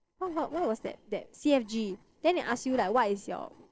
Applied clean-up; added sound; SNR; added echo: neural separator model SepFormer DNS4.